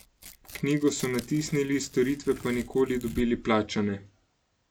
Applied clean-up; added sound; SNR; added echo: none; Tearing; 17 dB; none.